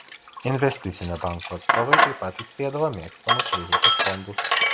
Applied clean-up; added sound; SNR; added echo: none; Sink (filling or washing); -4 dB; none.